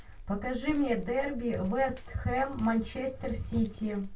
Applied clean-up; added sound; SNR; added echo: none; Walk, footsteps; 12 dB; reverberation time 0.2 s.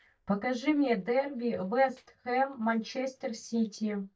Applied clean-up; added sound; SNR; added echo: neural mask model DeepFilterNet 3.